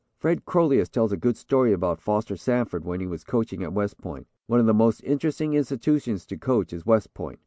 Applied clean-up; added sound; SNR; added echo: none; none; none; none.